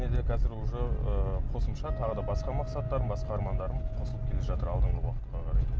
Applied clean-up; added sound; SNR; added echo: none; Wind instrument, woodwind instrument; 18 dB; none.